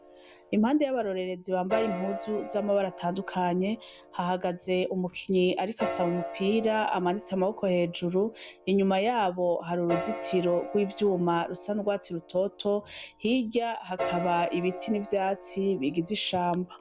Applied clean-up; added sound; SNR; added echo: none; Piano; 12 dB; none.